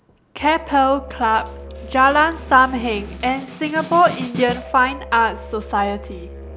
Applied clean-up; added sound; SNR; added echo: none; Musical instrument + Snare drum; 14 dB; none.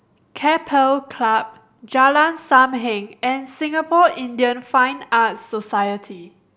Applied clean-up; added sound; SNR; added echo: none; none; none; none.